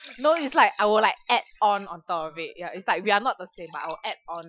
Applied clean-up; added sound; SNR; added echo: classical method Wiener filter.